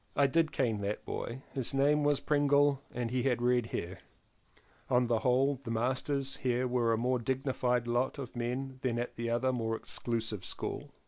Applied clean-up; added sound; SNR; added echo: none; none; none; none.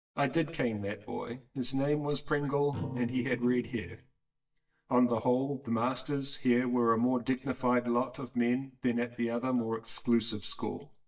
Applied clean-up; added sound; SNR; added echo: neural mask model DeepFilterNet 3.